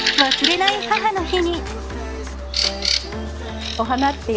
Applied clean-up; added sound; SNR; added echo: none; Bird vocalization, bird call, bird song; 2 dB; none.